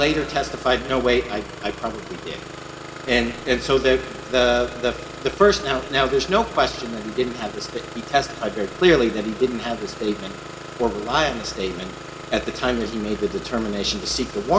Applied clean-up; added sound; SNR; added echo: none; Engine starting; 13 dB; reverberation time 1.4 s.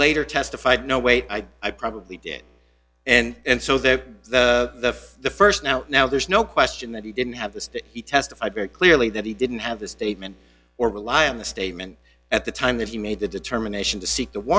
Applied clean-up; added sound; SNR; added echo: none; none; none; none.